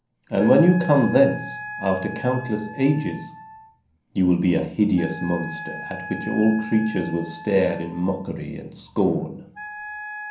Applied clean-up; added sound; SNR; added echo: none; Wind instrument, woodwind instrument; 14 dB; reverberation time 0.6 s.